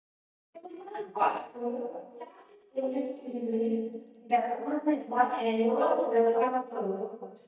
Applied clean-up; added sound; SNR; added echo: neural mask model DeepFilterNet 3.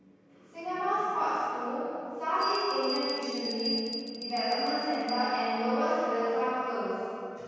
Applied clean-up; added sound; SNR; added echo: none; Bell; 7 dB; reverberation time 2.2 s.